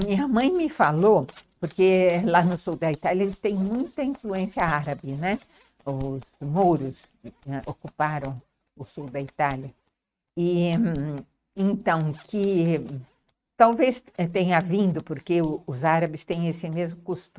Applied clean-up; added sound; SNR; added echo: neural mask model RNNoise.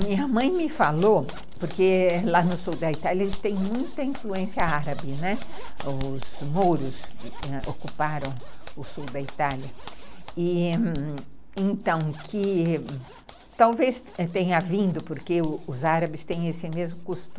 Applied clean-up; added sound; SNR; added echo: none; Zipper (clothing); 4 dB; none.